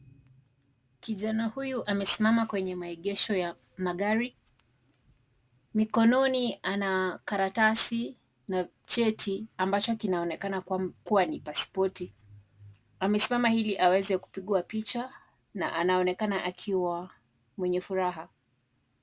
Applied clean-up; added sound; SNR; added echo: none; none; none; none.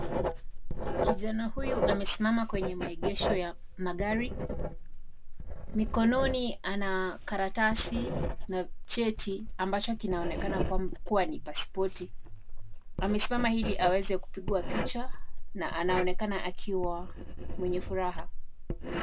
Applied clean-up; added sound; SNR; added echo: none; Writing; -1 dB; none.